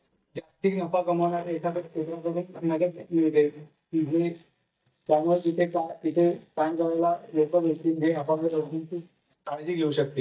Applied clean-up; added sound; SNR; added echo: neural mask model DeepFilterNet 3.